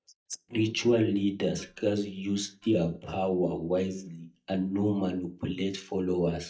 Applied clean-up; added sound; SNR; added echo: neural mask model DeepFilterNet 3.